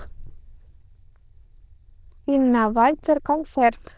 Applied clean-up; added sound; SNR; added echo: neural diffusion model UNIVERSE++.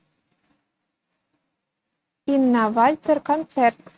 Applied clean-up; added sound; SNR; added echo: neural mask model RNNoise.